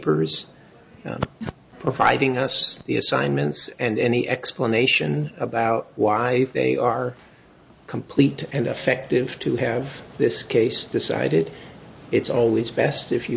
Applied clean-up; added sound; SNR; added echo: none; none; none; none.